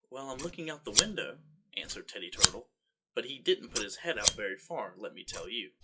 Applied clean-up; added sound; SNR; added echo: classical method WPE with log-MMSE.